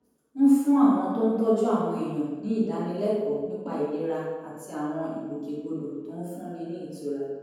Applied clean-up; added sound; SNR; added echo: none; none; none; reverberation time 1.2 s.